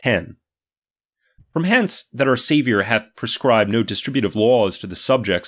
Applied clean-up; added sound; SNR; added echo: neural mask model DeepFilterNet 3.